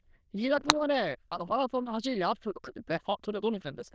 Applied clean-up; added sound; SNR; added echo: neural diffusion model UNIVERSE++.